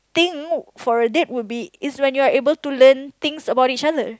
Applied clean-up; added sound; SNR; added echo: none; none; none; none.